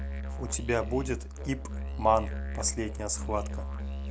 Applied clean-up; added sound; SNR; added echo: none; Musical instrument; 3 dB; none.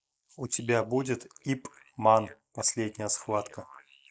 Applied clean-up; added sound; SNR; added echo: neural mask model Resemble Enhance denoiser.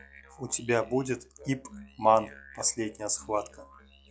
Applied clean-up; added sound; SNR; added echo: classical method log-MMSE.